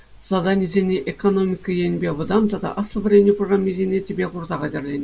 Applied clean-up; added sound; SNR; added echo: none; none; none; none.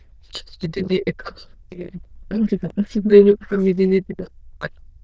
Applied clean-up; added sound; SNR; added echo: neural diffusion model UNIVERSE++.